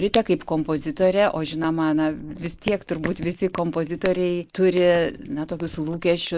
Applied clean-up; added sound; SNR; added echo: neural mask model Resemble Enhance denoiser.